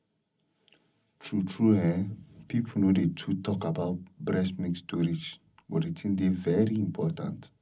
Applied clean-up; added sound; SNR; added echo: none; none; none; reverberation time 0.4 s.